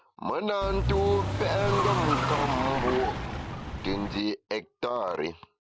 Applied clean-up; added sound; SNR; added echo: none; Car; 0 dB; none.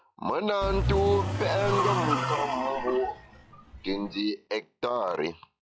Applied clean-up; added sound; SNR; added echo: classical method log-MMSE.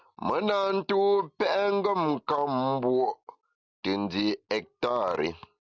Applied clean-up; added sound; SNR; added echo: none; none; none; none.